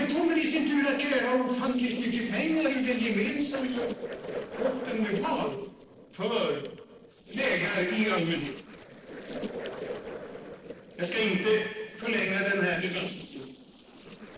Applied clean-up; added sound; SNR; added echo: neural separator model SepFormer DNS4.